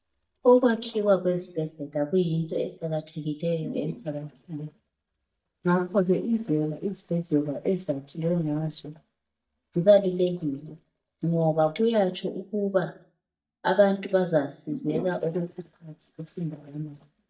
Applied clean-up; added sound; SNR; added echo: neural mask model DeepFilterNet 3.